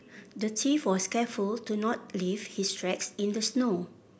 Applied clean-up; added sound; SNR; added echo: none; none; none; none.